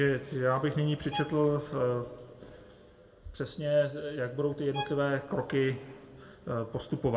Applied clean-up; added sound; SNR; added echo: none; Bowed string instrument; 14 dB; reverberation time 1.1 s.